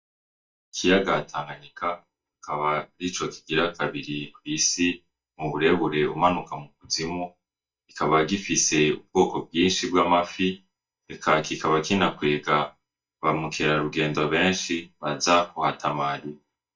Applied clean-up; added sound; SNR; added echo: neural mask model DeepFilterNet 3.